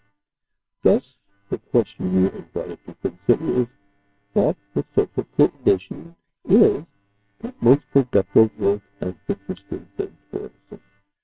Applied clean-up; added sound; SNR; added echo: neural separator model SepFormer WHAMR!.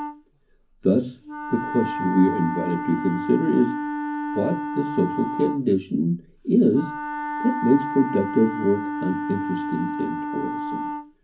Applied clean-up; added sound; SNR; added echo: none; Wind instrument, woodwind instrument; 6 dB; reverberation time 0.4 s.